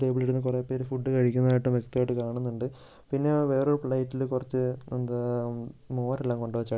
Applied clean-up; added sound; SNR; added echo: none; none; none; none.